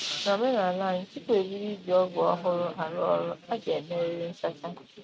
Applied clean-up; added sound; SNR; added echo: neural mask model RNNoise.